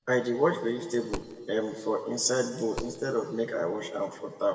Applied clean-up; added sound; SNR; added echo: none; Coin (dropping); 15 dB; reverberation time 1.4 s.